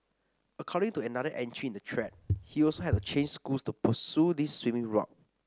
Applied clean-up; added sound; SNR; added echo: none; Walk, footsteps / Bird vocalization, bird call, bird song; 6 dB; none.